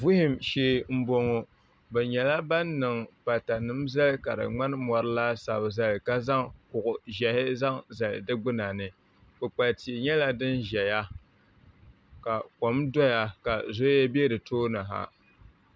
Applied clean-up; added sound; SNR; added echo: none; none; none; none.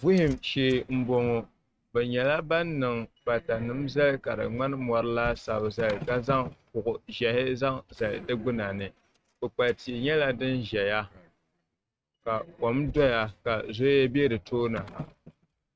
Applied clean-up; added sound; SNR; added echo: neural mask model RNNoise.